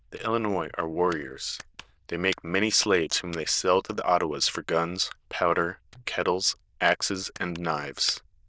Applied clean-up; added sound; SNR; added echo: neural diffusion model UNIVERSE++.